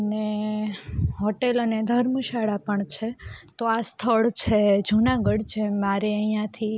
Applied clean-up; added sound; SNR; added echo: none; none; none; none.